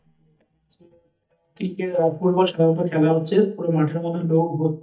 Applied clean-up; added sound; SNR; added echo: neural mask model DeepFilterNet 3.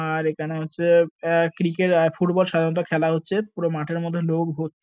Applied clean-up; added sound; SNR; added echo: none; none; none; none.